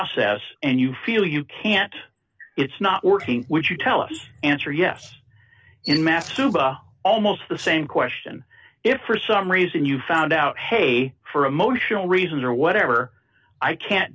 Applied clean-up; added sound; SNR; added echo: none; none; none; none.